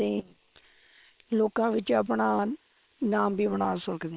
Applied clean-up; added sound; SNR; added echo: neural separator model SepFormer WHAM!.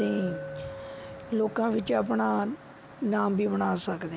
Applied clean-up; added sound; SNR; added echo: none; Glass; 15 dB; none.